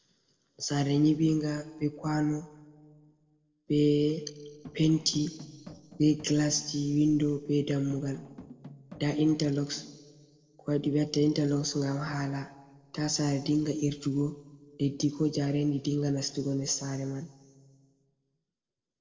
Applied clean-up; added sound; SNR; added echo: neural separator model SepFormer DNS4.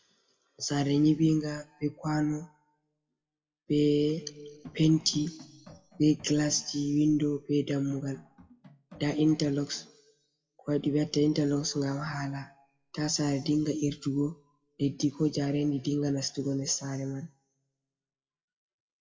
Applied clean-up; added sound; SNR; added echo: classical method WPE with log-MMSE.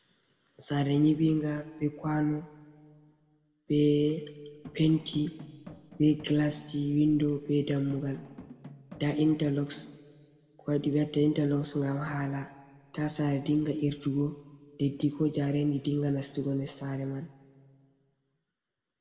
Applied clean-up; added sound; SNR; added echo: none; Drum; 19 dB; reverberation time 1.3 s.